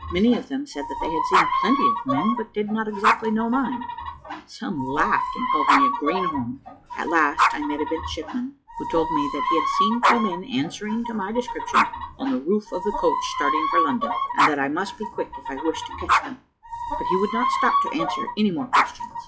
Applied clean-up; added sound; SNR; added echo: classical method log-MMSE.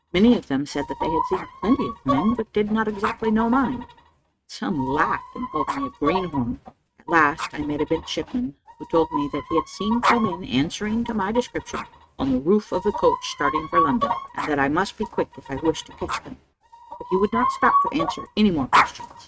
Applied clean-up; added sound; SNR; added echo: neural mask model RNNoise.